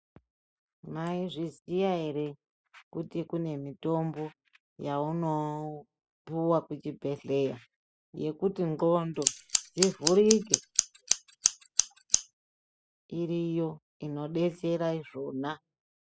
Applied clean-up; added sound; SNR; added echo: classical method spectral subtraction.